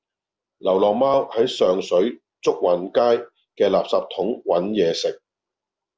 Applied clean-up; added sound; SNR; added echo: none; none; none; none.